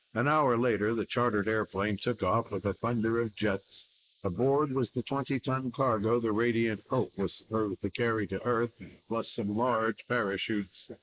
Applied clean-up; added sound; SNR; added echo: neural mask model Resemble Enhance denoiser.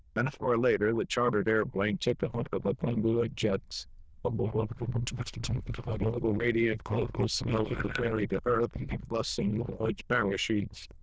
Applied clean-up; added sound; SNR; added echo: neural diffusion model UNIVERSE++.